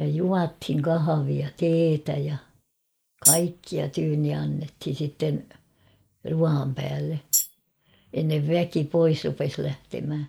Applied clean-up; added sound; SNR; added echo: neural mask model Resemble Enhance denoiser.